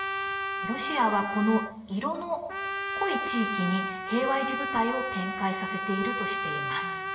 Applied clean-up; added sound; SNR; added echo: none; Trumpet; 2 dB; reverberation time 1.1 s.